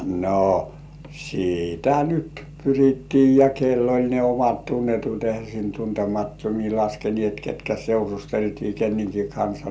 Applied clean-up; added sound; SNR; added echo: none; none; none; none.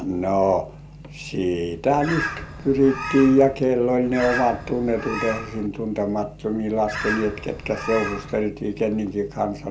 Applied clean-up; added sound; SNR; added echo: none; Bird; 9 dB; none.